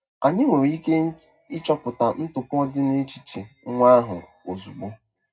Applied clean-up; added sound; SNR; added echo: none; none; none; reverberation time 0.3 s.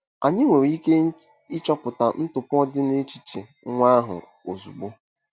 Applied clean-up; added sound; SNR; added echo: none; none; none; none.